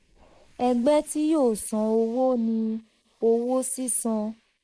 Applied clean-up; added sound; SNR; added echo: neural mask model Resemble Enhance denoiser.